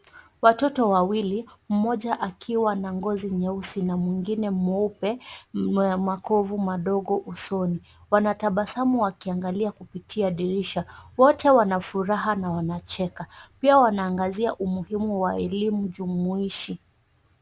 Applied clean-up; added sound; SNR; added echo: none; none; none; none.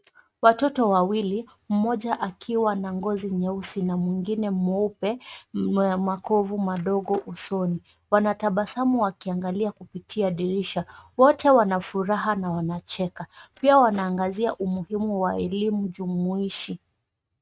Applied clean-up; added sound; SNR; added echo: neural mask model RNNoise.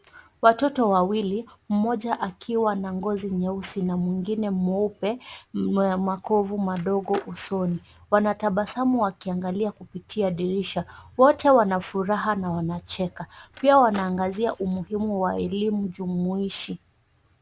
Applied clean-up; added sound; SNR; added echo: none; Skateboard; 20 dB; none.